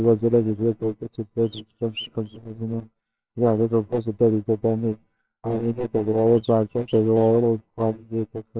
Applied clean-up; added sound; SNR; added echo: neural separator model SepFormer WHAMR!.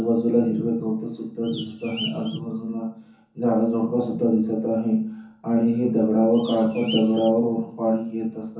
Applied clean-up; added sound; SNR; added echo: none; Bird; 13 dB; reverberation time 0.6 s.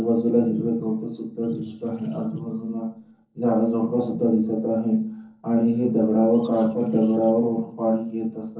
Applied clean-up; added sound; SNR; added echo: neural separator model SepFormer DNS4.